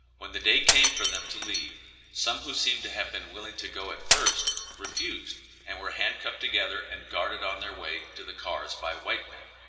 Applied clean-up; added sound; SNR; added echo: none; Shatter; -1 dB; reverberation time 2.1 s.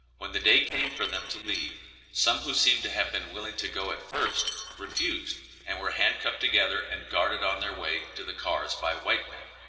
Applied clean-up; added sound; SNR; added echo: neural separator model SepFormer DNS4.